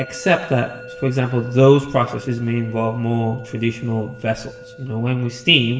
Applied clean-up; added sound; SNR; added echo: none; Musical instrument; 20 dB; reverberation time 1.6 s.